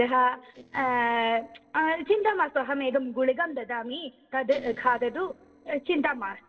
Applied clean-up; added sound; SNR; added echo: neural separator model SepFormer DNS4.